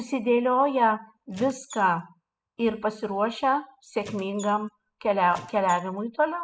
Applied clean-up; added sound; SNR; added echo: classical method spectral subtraction.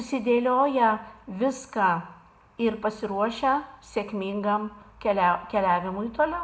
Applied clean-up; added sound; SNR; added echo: none; none; none; none.